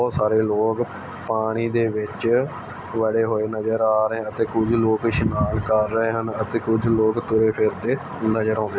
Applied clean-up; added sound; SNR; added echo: none; none; none; none.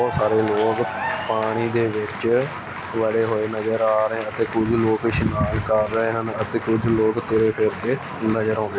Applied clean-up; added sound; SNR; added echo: none; Applause / Cheering; 11 dB; none.